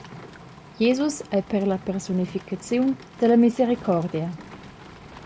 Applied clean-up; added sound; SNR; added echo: none; Rain; 18 dB; none.